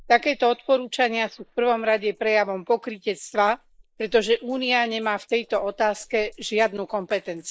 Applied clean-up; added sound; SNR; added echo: neural mask model Resemble Enhance denoiser.